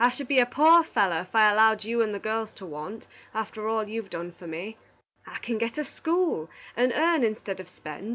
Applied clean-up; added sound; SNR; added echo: none; none; none; none.